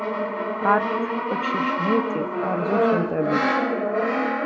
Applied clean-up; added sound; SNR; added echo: none; Brass instrument; -4 dB; none.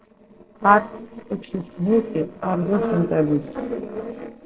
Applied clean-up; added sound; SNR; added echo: neural separator model SepFormer DNS4.